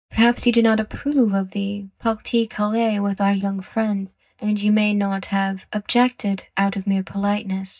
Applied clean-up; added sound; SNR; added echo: neural mask model DeepFilterNet 3.